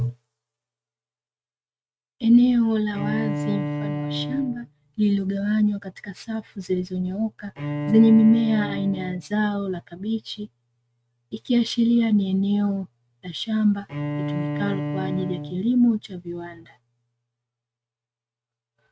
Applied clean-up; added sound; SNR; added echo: neural mask model RNNoise.